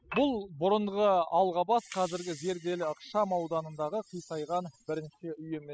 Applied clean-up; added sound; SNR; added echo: classical method spectral subtraction.